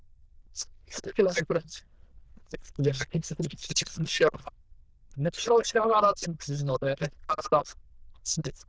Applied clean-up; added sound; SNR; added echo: neural diffusion model UNIVERSE++.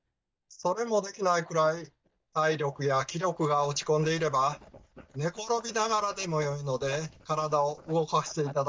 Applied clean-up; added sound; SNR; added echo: neural mask model DeepFilterNet 3.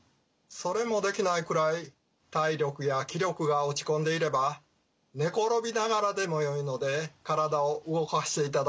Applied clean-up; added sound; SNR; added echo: none; none; none; none.